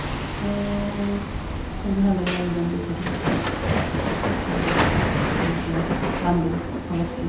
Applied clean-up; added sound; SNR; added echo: none; Hammer; -2 dB; reverberation time 0.7 s.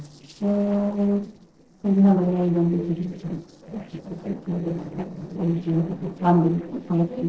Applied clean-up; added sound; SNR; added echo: neural separator model SepFormer DNS4.